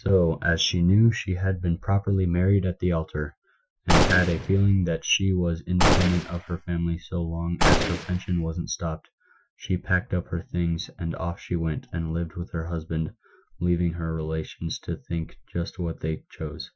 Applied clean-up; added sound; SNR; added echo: classical method Wiener filter.